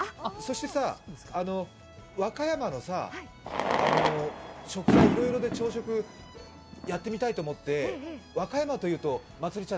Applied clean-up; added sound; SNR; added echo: none; Fireworks; 1 dB; none.